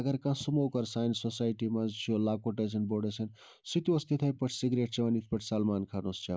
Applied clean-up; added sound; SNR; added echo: none; none; none; none.